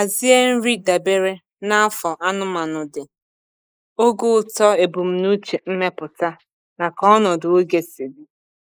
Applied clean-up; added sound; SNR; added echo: neural mask model Resemble Enhance denoiser.